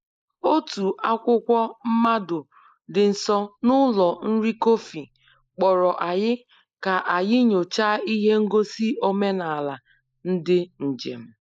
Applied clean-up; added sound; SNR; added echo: neural mask model Resemble Enhance denoiser.